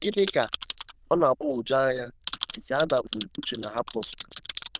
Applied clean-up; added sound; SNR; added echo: neural diffusion model UNIVERSE++.